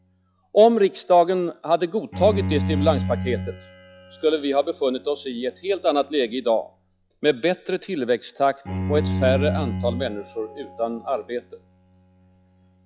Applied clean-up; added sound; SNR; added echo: classical method log-MMSE.